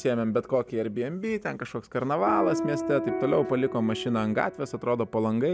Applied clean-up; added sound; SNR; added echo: none; Piano; 8 dB; none.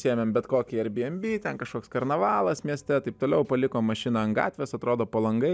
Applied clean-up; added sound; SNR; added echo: none; none; none; none.